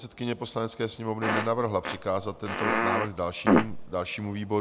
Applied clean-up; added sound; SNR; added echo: none; Fart; -2 dB; none.